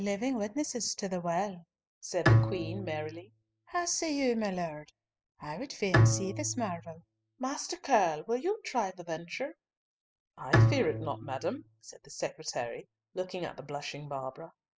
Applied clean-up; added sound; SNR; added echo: classical method spectral subtraction.